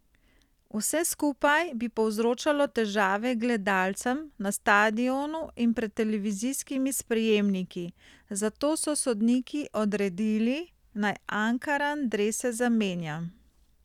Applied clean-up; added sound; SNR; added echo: none; none; none; none.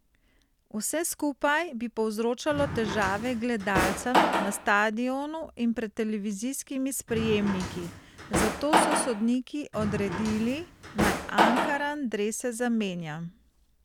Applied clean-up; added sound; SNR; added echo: none; Drawer open or close; 0 dB; none.